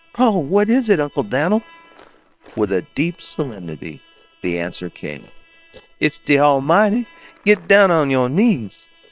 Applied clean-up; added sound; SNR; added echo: neural separator model SepFormer WHAM!.